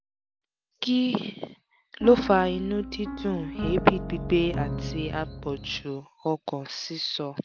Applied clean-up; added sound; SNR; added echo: none; Piano; 6 dB; none.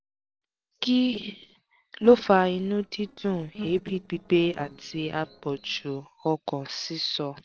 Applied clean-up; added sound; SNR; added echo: neural separator model SepFormer DNS4.